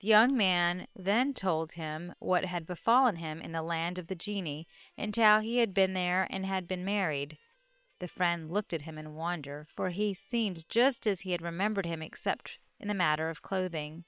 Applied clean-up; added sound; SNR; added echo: neural separator model SepFormer WHAM!.